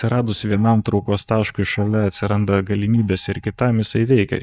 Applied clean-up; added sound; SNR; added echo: neural mask model DeepFilterNet 3.